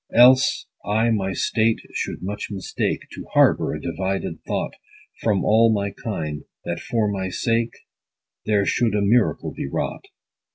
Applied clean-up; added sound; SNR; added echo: none; none; none; none.